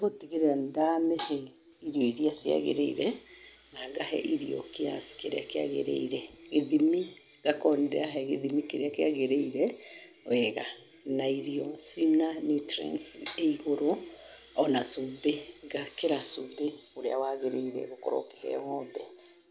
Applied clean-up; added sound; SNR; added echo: none; Rattle (instrument); 14 dB; none.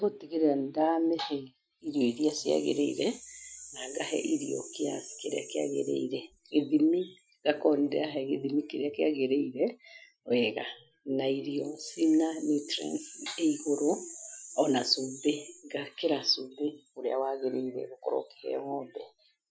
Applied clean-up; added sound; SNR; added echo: classical method Wiener filter.